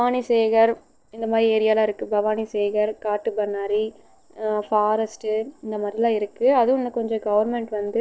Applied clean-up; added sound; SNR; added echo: neural separator model SepFormer DNS4.